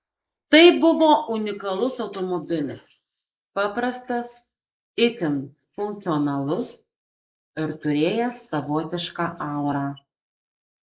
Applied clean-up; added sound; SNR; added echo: neural mask model Resemble Enhance denoiser.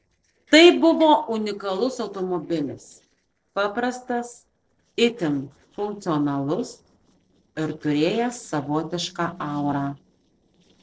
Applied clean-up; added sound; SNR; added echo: neural separator model SepFormer DNS4.